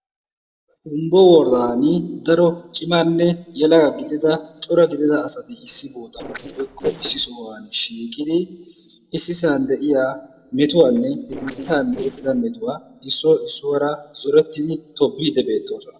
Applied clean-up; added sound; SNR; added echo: neural separator model SepFormer DNS4.